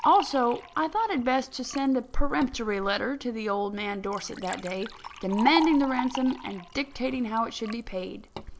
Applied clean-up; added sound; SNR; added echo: none; Liquid; 12 dB; none.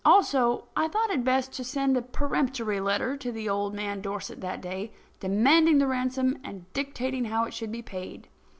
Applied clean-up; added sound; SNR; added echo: none; none; none; none.